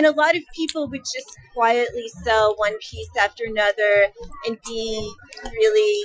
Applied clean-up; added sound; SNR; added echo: classical method Wiener filter.